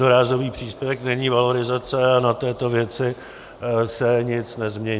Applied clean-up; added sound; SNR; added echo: none; none; none; none.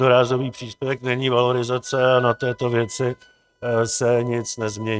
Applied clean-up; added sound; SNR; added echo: neural mask model RNNoise.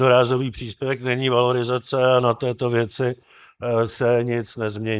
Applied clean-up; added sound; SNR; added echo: neural mask model Resemble Enhance denoiser.